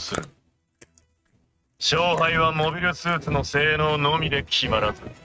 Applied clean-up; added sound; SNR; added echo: neural mask model RNNoise.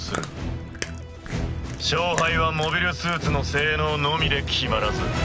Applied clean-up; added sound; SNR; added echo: none; Chewing, mastication; 15 dB; none.